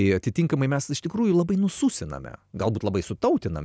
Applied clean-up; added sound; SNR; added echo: none; none; none; none.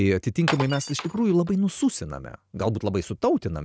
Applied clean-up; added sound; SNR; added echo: neural mask model RNNoise.